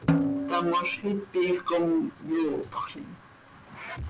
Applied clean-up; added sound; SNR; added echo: none; Snare drum; 2 dB; none.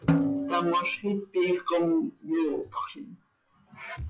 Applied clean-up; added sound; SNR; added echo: classical method log-MMSE.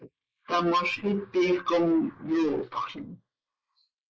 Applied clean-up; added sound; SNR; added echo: neural mask model Resemble Enhance denoiser.